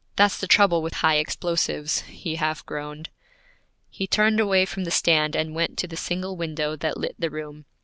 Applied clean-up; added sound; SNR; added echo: none; none; none; none.